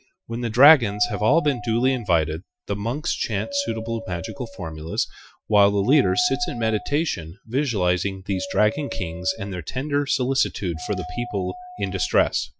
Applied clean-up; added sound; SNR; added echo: classical method Wiener filter.